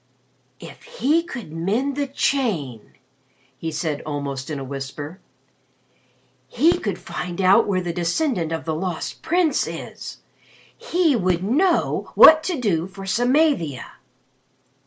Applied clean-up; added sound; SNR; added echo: none; Fireworks; 18 dB; none.